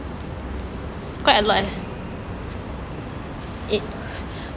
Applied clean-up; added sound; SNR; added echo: none; none; none; none.